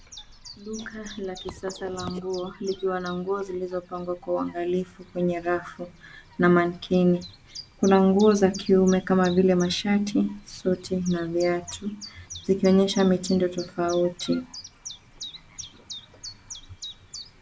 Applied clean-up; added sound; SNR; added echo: none; Chirp, tweet; 19 dB; none.